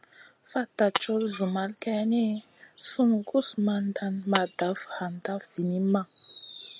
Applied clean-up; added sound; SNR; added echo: none; Shatter; 13 dB; none.